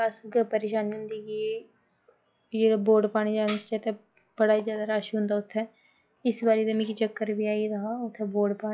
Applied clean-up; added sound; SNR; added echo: classical method log-MMSE.